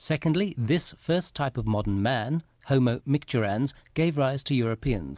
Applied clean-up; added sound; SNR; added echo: none; none; none; none.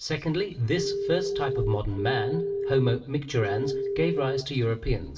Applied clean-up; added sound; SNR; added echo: none; Telephone; 1 dB; reverberation time 0.8 s.